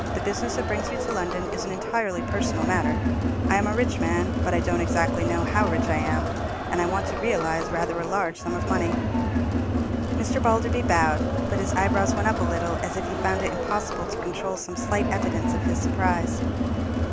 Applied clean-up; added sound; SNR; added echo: none; Crowd; -2 dB; none.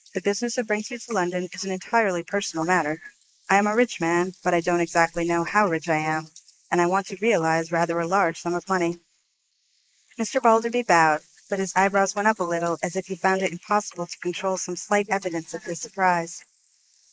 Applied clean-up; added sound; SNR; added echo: neural mask model Resemble Enhance denoiser.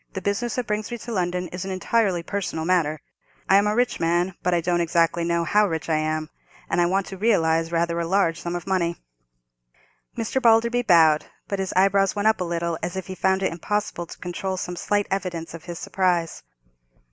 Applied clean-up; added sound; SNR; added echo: none; none; none; none.